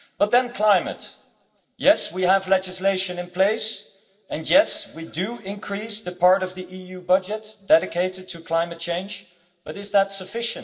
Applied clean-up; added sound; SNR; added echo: none; none; none; reverberation time 0.7 s.